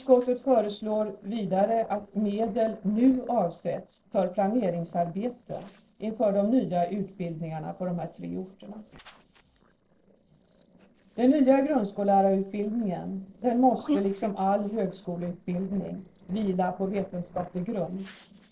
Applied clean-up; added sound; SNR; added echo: neural separator model SepFormer DNS4.